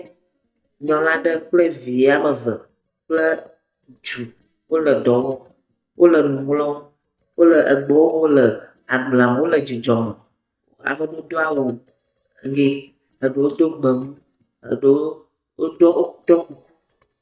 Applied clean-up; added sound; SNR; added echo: neural mask model DeepFilterNet 3.